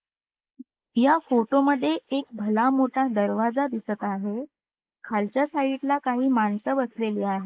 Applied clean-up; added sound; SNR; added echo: neural mask model Resemble Enhance denoiser.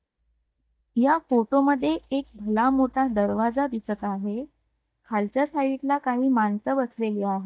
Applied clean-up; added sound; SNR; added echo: neural mask model DeepFilterNet 3.